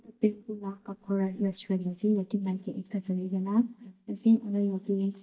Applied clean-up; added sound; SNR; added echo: neural mask model DeepFilterNet 3.